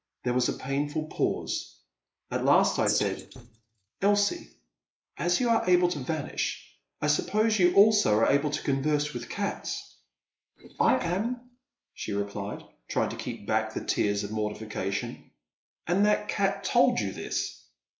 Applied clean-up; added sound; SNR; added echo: neural mask model Resemble Enhance denoiser.